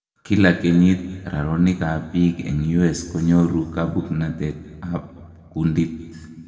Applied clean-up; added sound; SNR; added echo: none; none; none; reverberation time 1.7 s.